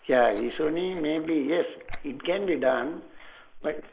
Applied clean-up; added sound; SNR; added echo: neural mask model Resemble Enhance denoiser.